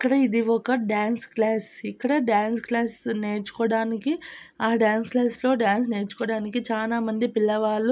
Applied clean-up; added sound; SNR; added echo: none; none; none; none.